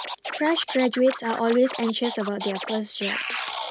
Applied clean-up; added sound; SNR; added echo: none; Scratching (performance technique); 8 dB; none.